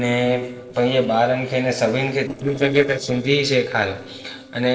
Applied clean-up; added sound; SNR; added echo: neural separator model SepFormer DNS4.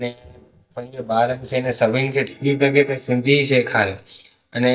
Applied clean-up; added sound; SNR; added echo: neural mask model DeepFilterNet 3.